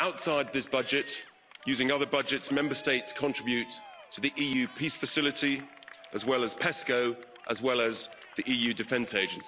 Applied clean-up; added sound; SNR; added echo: none; Cheering; 18 dB; none.